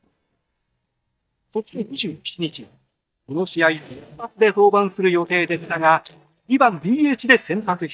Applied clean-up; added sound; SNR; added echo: neural mask model DeepFilterNet 3.